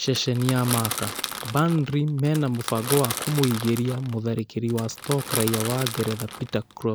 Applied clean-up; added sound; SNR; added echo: none; Crackle / Crushing; 8 dB; none.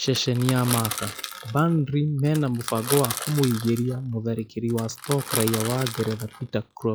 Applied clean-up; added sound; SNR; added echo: classical method log-MMSE.